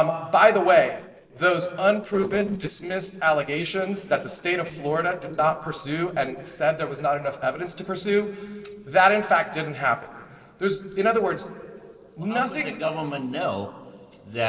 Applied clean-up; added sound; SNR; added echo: neural separator model SepFormer DNS4.